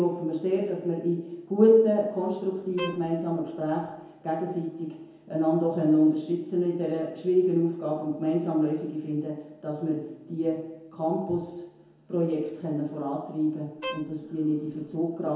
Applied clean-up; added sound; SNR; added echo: none; Bowed string instrument; 14 dB; reverberation time 1.0 s.